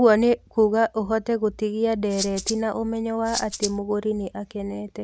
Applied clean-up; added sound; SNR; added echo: none; Rattle (instrument); 8 dB; none.